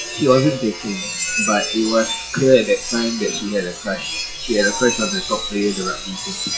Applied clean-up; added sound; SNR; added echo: classical method WPE with log-MMSE.